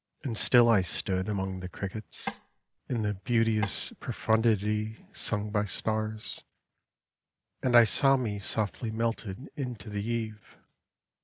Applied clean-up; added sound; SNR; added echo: none; Tap / Wood; 10 dB; none.